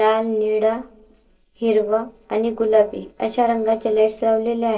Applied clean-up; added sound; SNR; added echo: neural separator model SepFormer DNS4.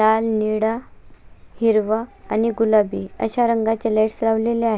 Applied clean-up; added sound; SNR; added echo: none; none; none; none.